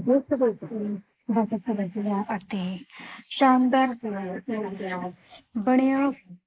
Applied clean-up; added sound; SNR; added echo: neural mask model Resemble Enhance denoiser.